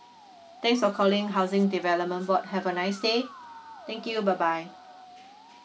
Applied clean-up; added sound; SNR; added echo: none; Musical instrument; 20 dB; none.